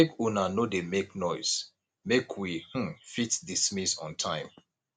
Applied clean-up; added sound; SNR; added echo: none; none; none; none.